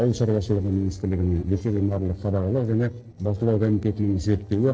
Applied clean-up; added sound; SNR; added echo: neural separator model SepFormer DNS4.